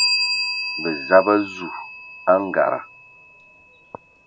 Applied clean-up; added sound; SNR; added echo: none; Bell; 5 dB; none.